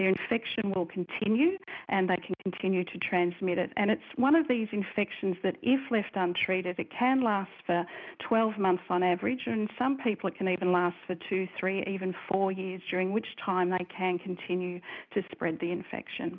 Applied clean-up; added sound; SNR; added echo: none; none; none; none.